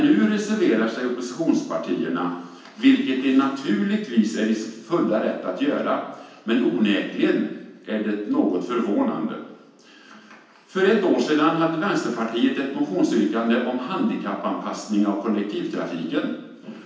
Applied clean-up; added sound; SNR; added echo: none; none; none; reverberation time 0.9 s.